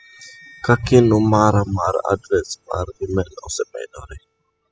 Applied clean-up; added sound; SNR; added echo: classical method spectral subtraction.